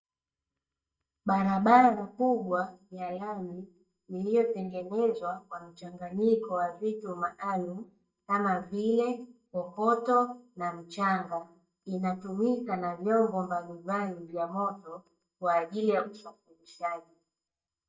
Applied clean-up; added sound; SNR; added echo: neural mask model DeepFilterNet 3.